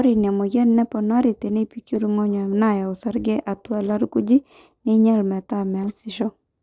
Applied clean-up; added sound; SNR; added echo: neural separator model SepFormer DNS4.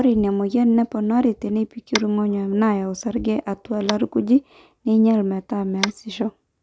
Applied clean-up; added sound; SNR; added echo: none; Tap; 16 dB; none.